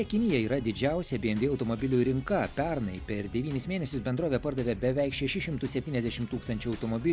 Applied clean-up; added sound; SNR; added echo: none; none; none; none.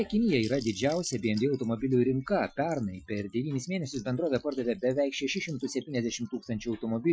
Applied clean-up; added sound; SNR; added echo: classical method Wiener filter.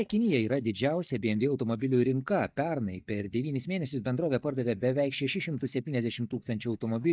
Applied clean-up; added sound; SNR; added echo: neural mask model DeepFilterNet 3.